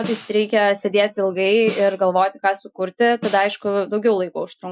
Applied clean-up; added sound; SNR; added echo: classical method Wiener filter.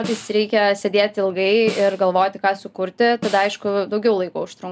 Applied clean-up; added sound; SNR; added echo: none; Snare drum; 18 dB; none.